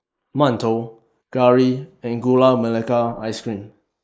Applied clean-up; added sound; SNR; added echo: neural mask model Resemble Enhance denoiser.